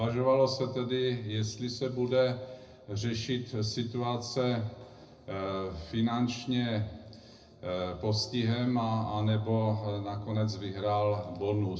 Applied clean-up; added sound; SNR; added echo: none; none; none; reverberation time 0.4 s.